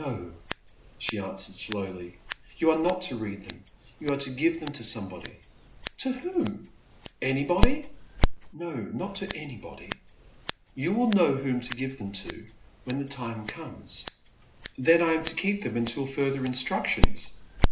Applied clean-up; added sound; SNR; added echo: none; Scissors; 1 dB; reverberation time 0.2 s.